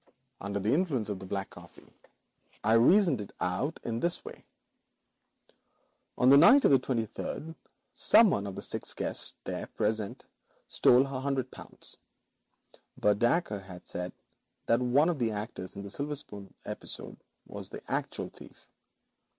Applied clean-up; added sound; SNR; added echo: none; none; none; none.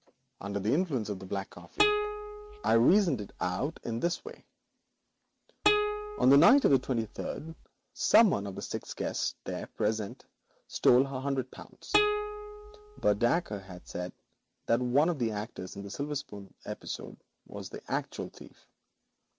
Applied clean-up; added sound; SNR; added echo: none; Plucked string instrument; 3 dB; none.